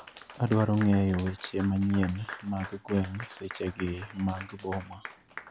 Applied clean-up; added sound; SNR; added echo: none; Applause / Clapping; 15 dB; none.